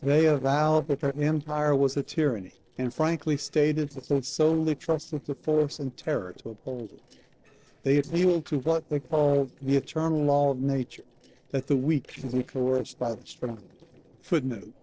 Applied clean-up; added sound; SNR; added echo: neural separator model SepFormer DNS4.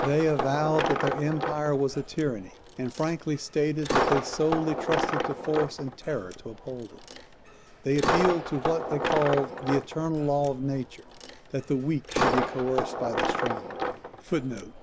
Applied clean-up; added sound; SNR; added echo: none; Coin (dropping); 3 dB; none.